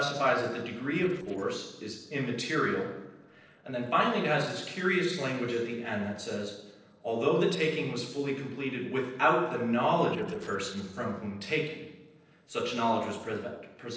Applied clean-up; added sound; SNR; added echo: neural separator model SepFormer DNS4.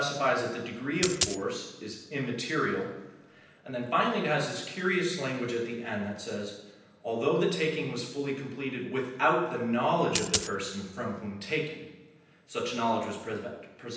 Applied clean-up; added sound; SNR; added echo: none; Coin (dropping); 0 dB; reverberation time 0.9 s.